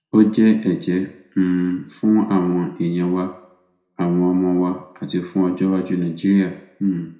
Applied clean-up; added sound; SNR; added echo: none; none; none; reverberation time 0.6 s.